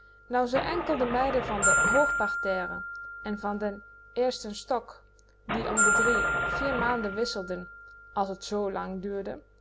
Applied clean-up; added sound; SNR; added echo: none; Engine starting / Car + Glockenspiel; 0 dB; none.